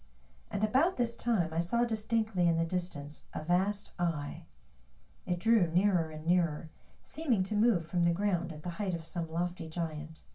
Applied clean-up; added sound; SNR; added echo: none; none; none; reverberation time 0.2 s.